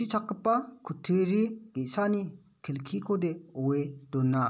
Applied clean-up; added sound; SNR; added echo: none; none; none; none.